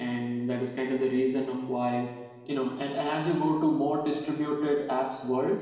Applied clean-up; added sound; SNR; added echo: none; none; none; reverberation time 1.2 s.